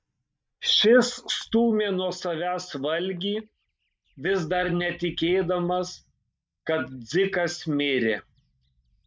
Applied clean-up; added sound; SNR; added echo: neural mask model DeepFilterNet 3.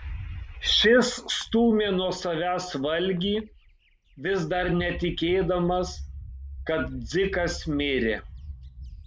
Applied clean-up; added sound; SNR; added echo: none; Bird; 13 dB; none.